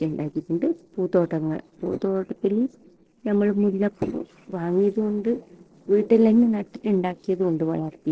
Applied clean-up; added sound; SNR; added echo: neural separator model SepFormer DNS4.